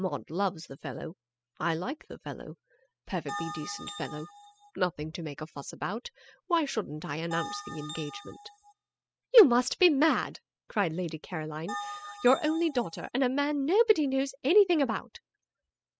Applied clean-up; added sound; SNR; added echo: classical method spectral subtraction.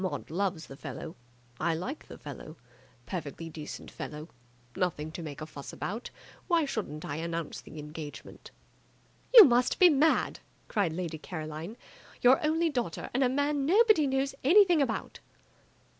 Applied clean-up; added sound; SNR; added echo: none; none; none; none.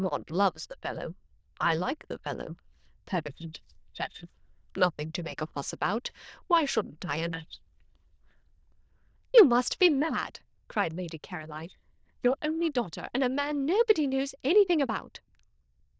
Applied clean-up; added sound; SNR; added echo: neural diffusion model UNIVERSE++.